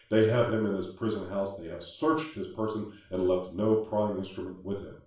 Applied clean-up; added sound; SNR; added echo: none; none; none; reverberation time 0.4 s.